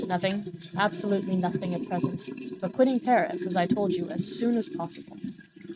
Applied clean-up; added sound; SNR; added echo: neural mask model RNNoise.